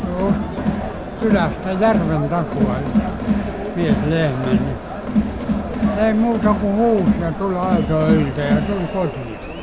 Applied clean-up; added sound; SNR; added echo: none; Crowd; 0 dB; none.